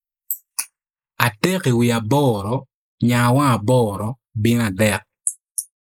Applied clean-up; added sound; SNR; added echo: neural mask model Resemble Enhance denoiser.